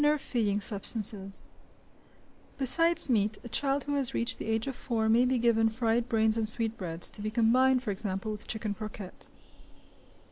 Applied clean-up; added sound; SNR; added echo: none; Train; 17 dB; none.